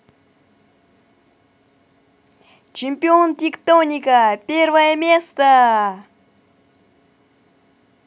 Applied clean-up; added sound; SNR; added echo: none; none; none; none.